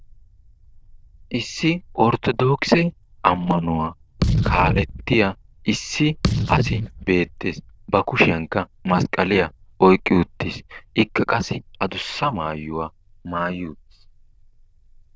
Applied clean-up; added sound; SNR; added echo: neural diffusion model UNIVERSE++.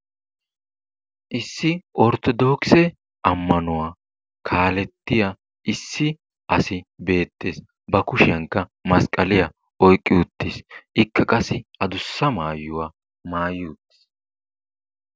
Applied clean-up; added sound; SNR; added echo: none; none; none; none.